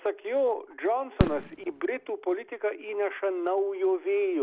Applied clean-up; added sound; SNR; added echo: none; Fireworks; 8 dB; none.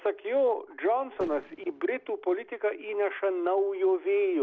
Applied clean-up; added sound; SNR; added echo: neural separator model SepFormer DNS4.